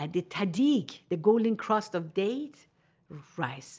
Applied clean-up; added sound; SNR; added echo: none; none; none; none.